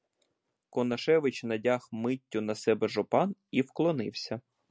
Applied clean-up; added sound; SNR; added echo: none; none; none; none.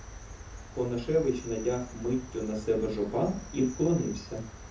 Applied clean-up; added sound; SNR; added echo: none; Cricket; 13 dB; reverberation time 0.5 s.